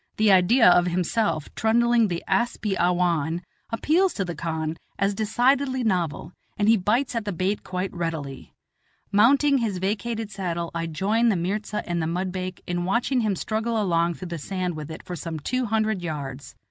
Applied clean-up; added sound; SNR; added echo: none; none; none; none.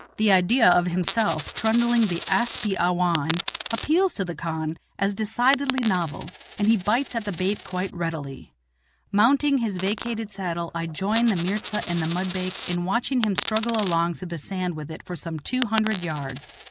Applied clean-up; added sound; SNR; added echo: none; Coin (dropping); 9 dB; none.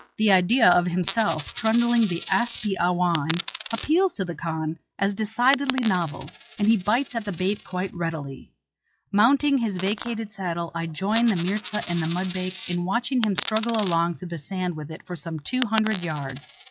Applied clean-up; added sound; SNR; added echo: classical method log-MMSE.